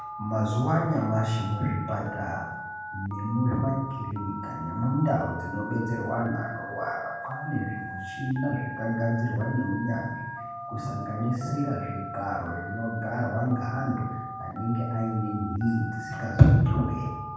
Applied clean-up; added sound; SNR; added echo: none; Telephone; 10 dB; reverberation time 1.2 s.